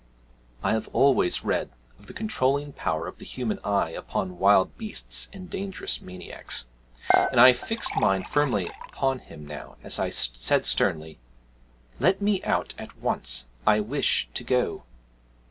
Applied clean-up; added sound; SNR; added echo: none; Dishes, pots, and pans / Chink, clink; 2 dB; none.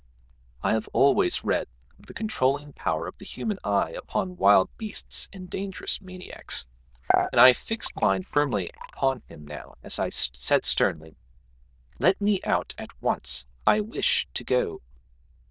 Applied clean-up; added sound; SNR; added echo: neural diffusion model UNIVERSE++.